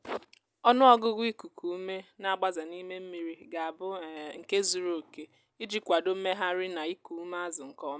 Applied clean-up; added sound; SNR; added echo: none; none; none; none.